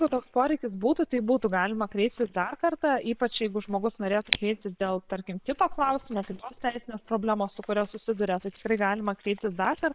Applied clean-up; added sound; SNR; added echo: neural separator model SepFormer WHAM!.